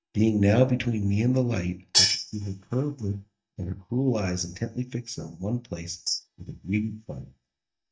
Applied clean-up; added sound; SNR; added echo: neural mask model DeepFilterNet 3.